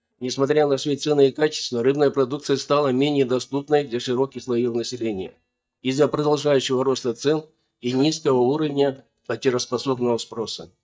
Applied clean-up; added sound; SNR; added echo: neural mask model DeepFilterNet 3.